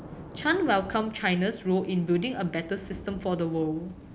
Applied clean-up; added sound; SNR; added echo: none; Thunder / Rain + Thunder; 16 dB; none.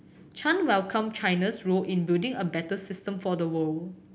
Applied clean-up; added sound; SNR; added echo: none; none; none; none.